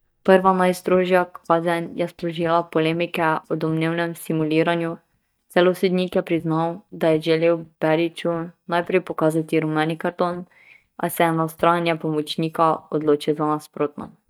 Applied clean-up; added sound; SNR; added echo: neural mask model DeepFilterNet 3.